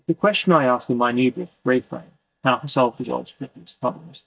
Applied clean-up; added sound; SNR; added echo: neural mask model DeepFilterNet 3.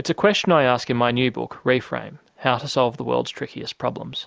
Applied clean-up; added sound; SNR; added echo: none; none; none; none.